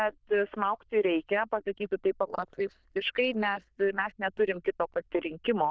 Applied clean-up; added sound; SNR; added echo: neural diffusion model UNIVERSE++.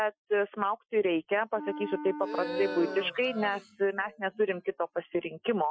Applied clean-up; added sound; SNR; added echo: classical method Wiener filter.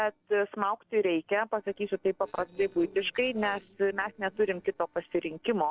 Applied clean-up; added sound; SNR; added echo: neural separator model SepFormer DNS4.